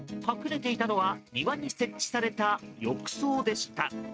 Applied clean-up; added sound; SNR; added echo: neural mask model RNNoise.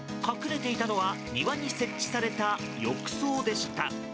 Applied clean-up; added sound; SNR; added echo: none; Sink (filling or washing); 15 dB; none.